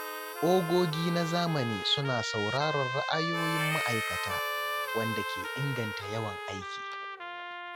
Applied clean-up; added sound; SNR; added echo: none; Trumpet + Harmonica; 3 dB; none.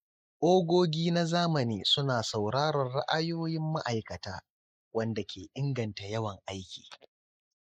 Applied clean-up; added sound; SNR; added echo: neural mask model Resemble Enhance denoiser.